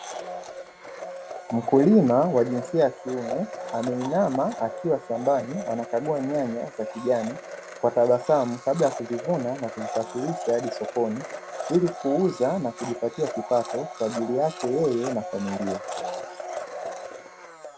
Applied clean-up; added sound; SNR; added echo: none; Domestic sounds, home sounds; 10 dB; none.